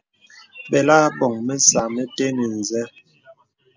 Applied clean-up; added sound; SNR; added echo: none; none; none; none.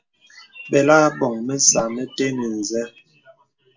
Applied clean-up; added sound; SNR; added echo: none; none; none; reverberation time 0.2 s.